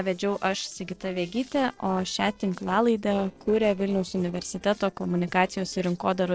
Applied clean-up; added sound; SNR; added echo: neural separator model SepFormer DNS4.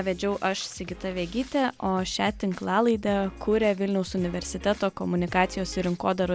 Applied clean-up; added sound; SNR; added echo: none; none; none; none.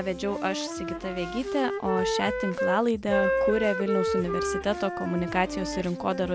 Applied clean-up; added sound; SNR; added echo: none; Wind instrument, woodwind instrument; 2 dB; none.